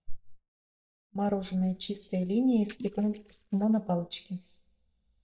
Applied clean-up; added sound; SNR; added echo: neural mask model DeepFilterNet 3.